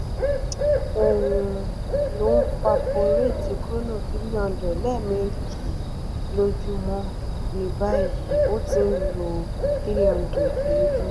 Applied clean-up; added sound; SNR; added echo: none; Bird; -4 dB; none.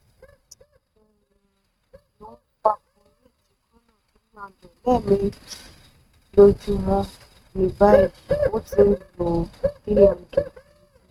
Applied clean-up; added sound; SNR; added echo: neural mask model RNNoise.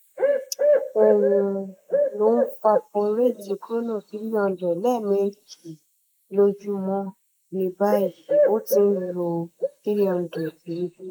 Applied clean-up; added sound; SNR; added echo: neural mask model Resemble Enhance denoiser.